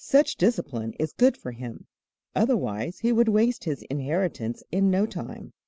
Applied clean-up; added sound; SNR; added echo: none; none; none; none.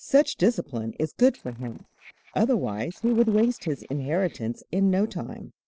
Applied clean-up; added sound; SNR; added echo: neural separator model SepFormer DNS4.